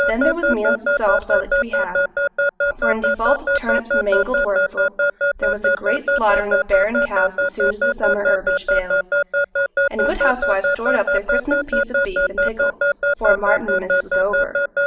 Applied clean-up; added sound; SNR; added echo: none; Alarm / Keyboard (musical); -4 dB; reverberation time 0.8 s.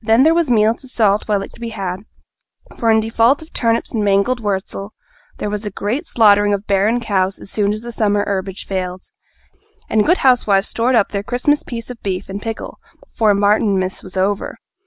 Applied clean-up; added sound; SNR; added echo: none; none; none; none.